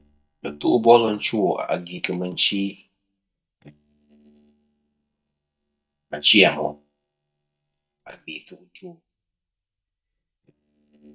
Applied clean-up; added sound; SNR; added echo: neural mask model DeepFilterNet 3.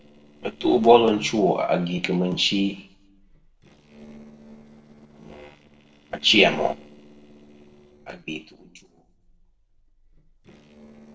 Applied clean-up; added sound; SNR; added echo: neural separator model SepFormer DNS4.